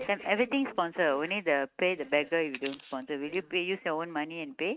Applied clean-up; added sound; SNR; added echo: neural mask model RNNoise.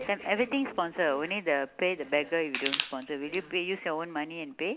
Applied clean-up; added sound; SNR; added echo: none; Crushing; 6 dB; none.